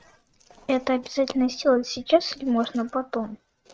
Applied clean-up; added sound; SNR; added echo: neural mask model RNNoise.